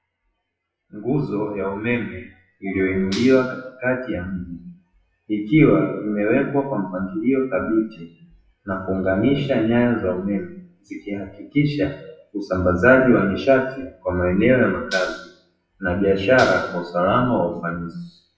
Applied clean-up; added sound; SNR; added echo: classical method WPE with log-MMSE.